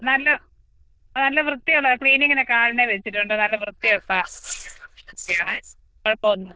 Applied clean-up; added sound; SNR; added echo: neural diffusion model UNIVERSE++.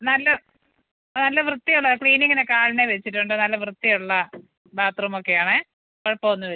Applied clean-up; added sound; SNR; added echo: none; none; none; none.